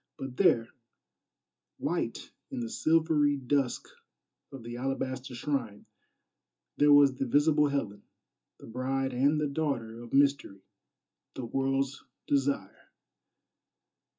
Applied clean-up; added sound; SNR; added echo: none; none; none; reverberation time 0.2 s.